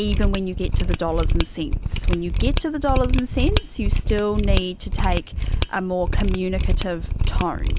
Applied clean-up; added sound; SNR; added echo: none; Mechanisms; -4 dB; none.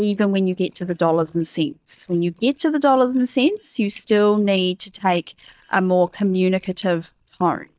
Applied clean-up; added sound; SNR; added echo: neural mask model DeepFilterNet 3.